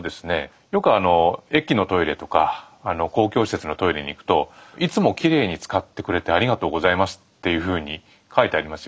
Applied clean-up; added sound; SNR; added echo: none; none; none; none.